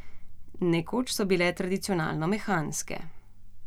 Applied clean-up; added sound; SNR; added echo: none; none; none; none.